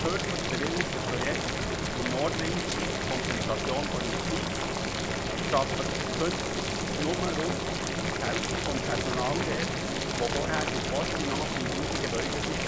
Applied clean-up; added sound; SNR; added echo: none; Boiling; -5 dB; none.